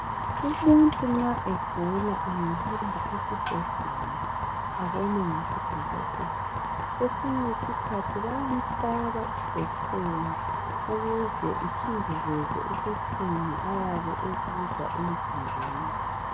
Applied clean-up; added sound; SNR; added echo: none; Fire; 0 dB; none.